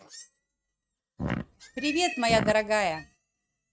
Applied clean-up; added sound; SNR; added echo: neural mask model RNNoise.